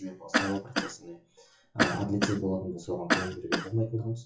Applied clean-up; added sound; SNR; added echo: classical method WPE with log-MMSE.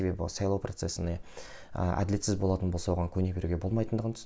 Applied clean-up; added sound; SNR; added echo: none; none; none; none.